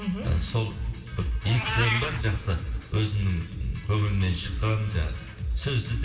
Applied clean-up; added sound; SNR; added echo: none; Meow; 12 dB; reverberation time 2.7 s.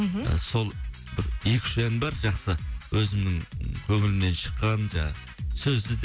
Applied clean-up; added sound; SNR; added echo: none; none; none; none.